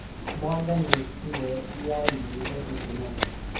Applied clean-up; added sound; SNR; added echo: none; Scissors; 1 dB; reverberation time 0.6 s.